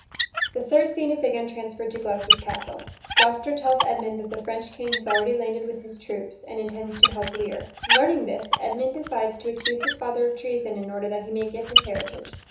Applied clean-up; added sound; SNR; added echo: none; Squeak; 1 dB; reverberation time 1.2 s.